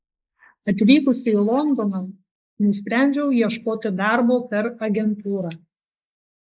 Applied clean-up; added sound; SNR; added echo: neural mask model Resemble Enhance denoiser.